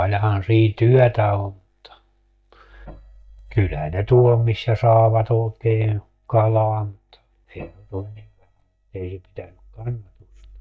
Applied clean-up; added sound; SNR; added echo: neural mask model DeepFilterNet 3.